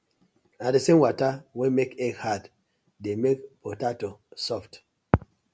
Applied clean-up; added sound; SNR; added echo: none; none; none; none.